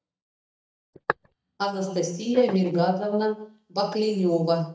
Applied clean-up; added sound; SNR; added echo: neural mask model DeepFilterNet 3.